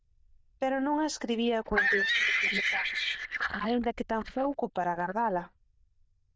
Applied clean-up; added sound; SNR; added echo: neural diffusion model UNIVERSE++.